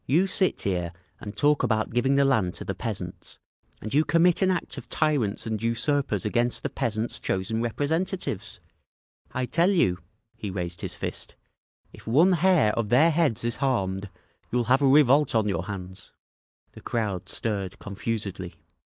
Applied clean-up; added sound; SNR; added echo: none; none; none; none.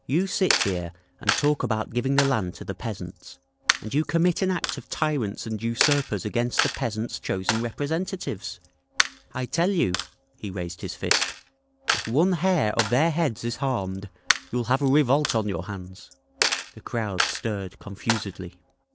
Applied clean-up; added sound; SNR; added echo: none; Coin (dropping); 5 dB; none.